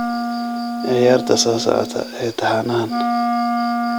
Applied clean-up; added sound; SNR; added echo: none; Wind instrument, woodwind instrument; 2 dB; none.